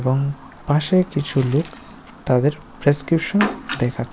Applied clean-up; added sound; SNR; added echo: none; Chirp, tweet; 13 dB; none.